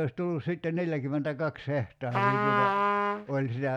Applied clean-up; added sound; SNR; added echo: none; Trumpet; -3 dB; none.